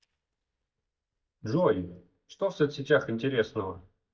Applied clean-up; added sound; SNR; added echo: neural mask model DeepFilterNet 3.